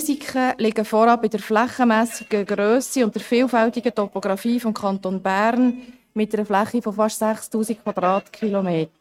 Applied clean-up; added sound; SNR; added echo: neural mask model RNNoise.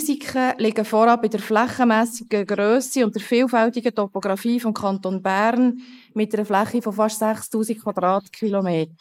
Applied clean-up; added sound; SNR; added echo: neural mask model Resemble Enhance denoiser.